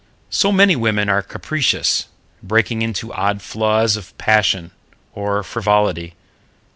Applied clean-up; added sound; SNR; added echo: none; none; none; none.